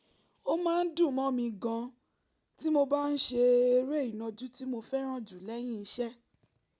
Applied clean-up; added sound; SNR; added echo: none; none; none; none.